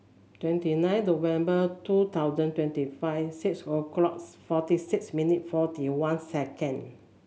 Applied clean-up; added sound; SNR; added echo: none; none; none; none.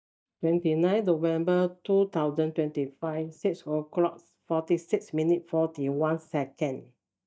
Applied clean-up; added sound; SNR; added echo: neural mask model DeepFilterNet 3.